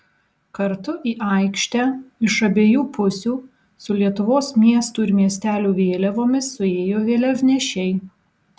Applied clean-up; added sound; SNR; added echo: none; none; none; none.